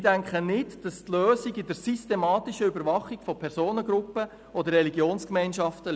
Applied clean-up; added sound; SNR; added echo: none; none; none; none.